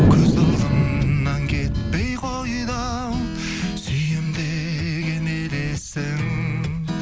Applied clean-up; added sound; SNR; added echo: none; Thunder; 0 dB; none.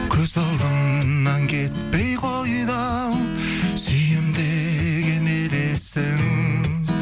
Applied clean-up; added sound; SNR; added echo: none; none; none; none.